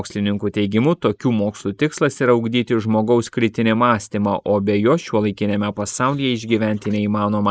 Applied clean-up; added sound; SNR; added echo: neural mask model Resemble Enhance denoiser.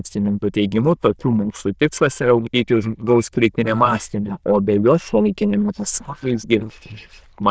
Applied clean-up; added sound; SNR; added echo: neural diffusion model UNIVERSE++.